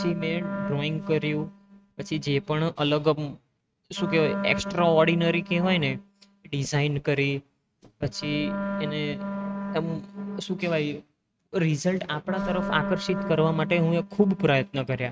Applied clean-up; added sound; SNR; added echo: neural mask model RNNoise.